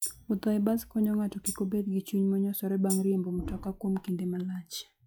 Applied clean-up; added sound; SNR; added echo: classical method log-MMSE.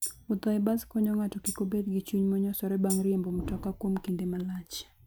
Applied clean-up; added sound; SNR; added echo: none; Tambourine; 13 dB; none.